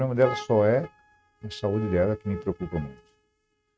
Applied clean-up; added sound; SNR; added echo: neural mask model RNNoise.